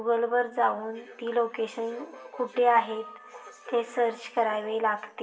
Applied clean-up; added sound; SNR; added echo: none; none; none; reverberation time 1.0 s.